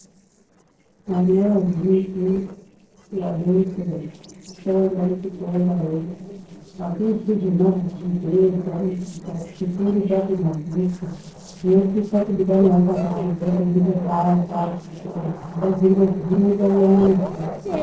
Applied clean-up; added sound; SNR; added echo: neural separator model SepFormer DNS4.